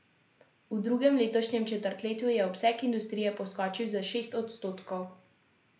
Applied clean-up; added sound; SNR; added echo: none; none; none; none.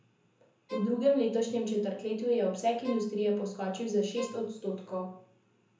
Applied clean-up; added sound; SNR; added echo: none; Bowed string instrument; 15 dB; reverberation time 0.5 s.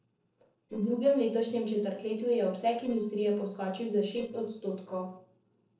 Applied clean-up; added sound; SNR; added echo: neural separator model SepFormer DNS4.